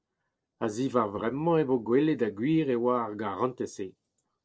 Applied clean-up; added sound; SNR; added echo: neural separator model SepFormer DNS4.